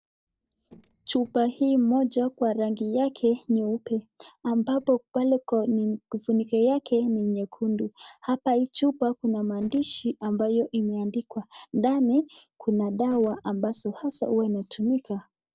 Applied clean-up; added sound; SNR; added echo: neural separator model SepFormer DNS4.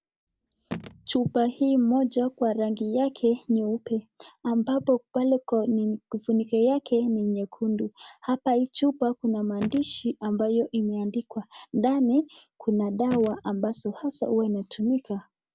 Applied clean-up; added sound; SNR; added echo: none; Telephone; 15 dB; none.